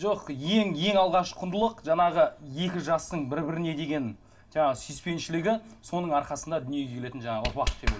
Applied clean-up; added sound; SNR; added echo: none; none; none; reverberation time 0.2 s.